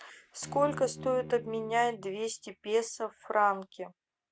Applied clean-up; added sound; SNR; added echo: neural mask model RNNoise.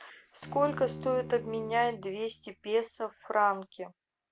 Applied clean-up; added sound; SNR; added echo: none; Bowed string instrument; 14 dB; none.